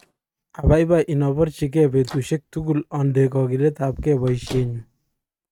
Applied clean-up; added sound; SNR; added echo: neural mask model RNNoise.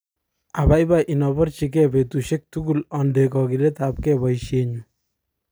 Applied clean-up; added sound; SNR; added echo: none; none; none; none.